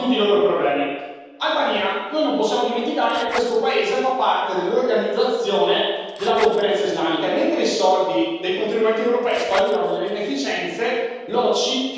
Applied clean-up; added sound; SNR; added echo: neural separator model SepFormer DNS4.